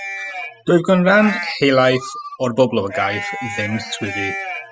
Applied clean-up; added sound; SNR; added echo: classical method spectral subtraction.